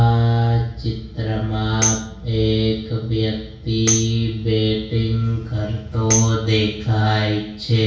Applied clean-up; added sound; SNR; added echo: none; Tambourine; 8 dB; reverberation time 0.6 s.